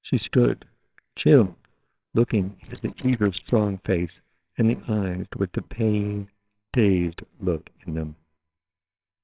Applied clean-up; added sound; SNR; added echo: neural separator model SepFormer WHAMR!.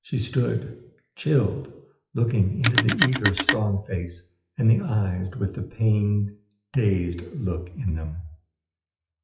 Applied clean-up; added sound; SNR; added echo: classical method WPE with log-MMSE.